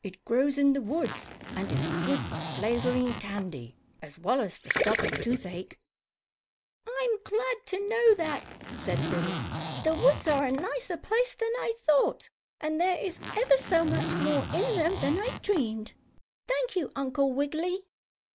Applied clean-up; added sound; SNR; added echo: none; Zipper (clothing) + Gurgling; 6 dB; none.